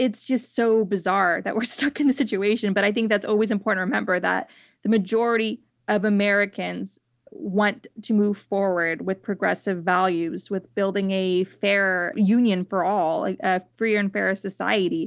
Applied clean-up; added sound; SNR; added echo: none; none; none; none.